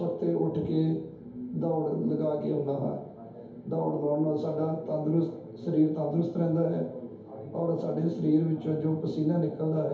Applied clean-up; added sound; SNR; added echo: none; none; none; reverberation time 0.8 s.